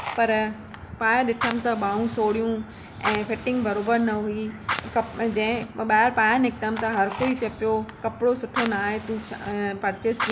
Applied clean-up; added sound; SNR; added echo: none; Fire; 11 dB; none.